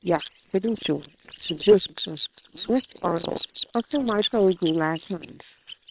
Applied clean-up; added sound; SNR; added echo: neural separator model SepFormer WHAM!.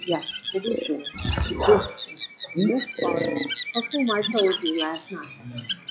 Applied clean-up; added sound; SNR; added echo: classical method log-MMSE.